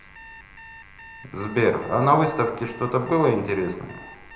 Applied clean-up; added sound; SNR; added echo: none; Alarm; 20 dB; reverberation time 0.7 s.